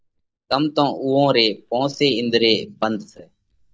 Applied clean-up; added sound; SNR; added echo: neural mask model DeepFilterNet 3.